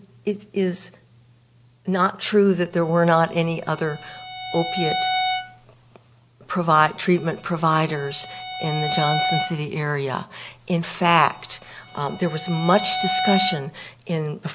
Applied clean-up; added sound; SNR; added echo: none; Bowed string instrument; 6 dB; none.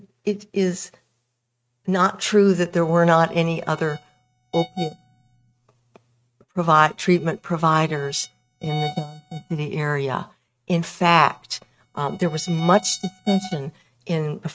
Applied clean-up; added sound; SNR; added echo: neural mask model RNNoise.